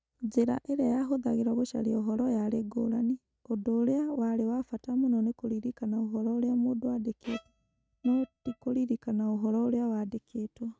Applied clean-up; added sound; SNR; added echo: neural mask model RNNoise.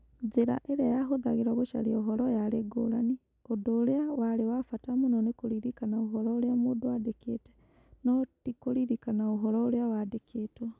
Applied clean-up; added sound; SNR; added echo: none; none; none; none.